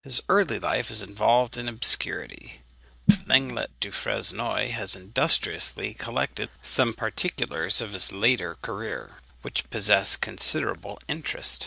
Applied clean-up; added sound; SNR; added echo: neural mask model DeepFilterNet 3.